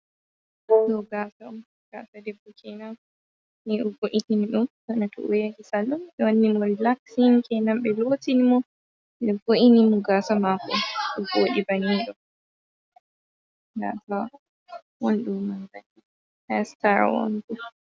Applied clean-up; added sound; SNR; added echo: none; Wind instrument, woodwind instrument; -3 dB; none.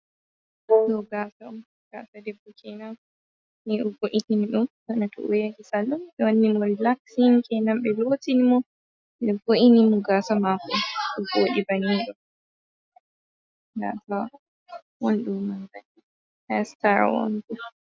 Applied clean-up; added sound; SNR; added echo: classical method Wiener filter.